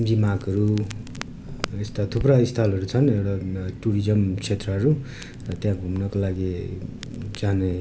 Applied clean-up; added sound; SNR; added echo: none; Crackle; 16 dB; none.